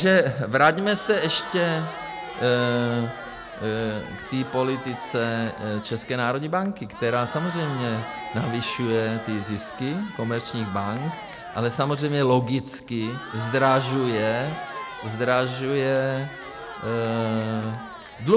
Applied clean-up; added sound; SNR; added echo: none; Crowd; 12 dB; none.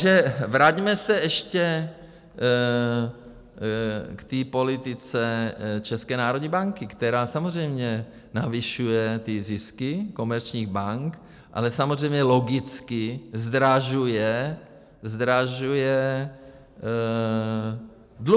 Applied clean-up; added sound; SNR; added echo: none; none; none; none.